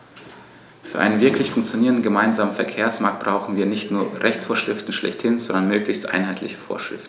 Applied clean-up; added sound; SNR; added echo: none; none; none; none.